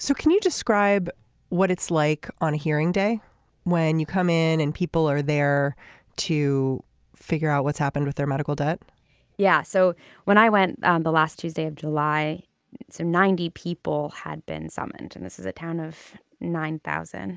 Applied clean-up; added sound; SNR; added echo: none; none; none; none.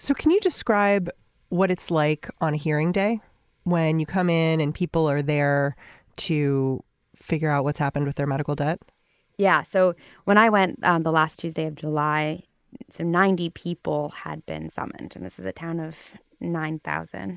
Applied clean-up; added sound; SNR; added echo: neural mask model Resemble Enhance denoiser.